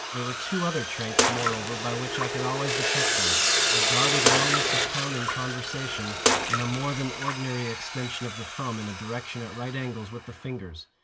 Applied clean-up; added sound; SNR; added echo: none; Bathtub (filling or washing) / Water / Splash, splatter + Sawing; -5 dB; none.